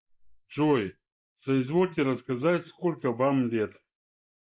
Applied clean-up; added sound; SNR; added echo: neural mask model Resemble Enhance denoiser.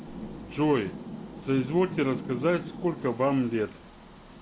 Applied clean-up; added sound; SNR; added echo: none; Rain; 11 dB; none.